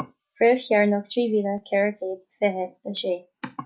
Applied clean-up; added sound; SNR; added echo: none; none; none; none.